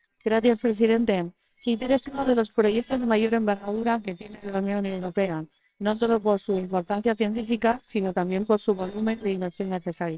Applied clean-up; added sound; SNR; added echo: neural separator model SepFormer WHAMR!.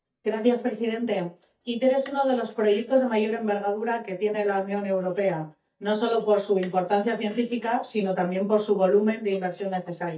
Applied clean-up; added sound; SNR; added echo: neural mask model DeepFilterNet 3.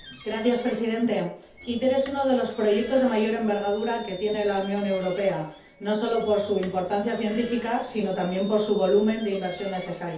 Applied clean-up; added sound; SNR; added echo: none; Squeak; 20 dB; reverberation time 0.5 s.